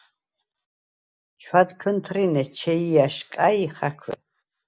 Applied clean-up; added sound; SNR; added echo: none; none; none; none.